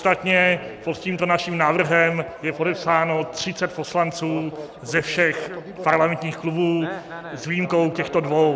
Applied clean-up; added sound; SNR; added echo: none; none; none; none.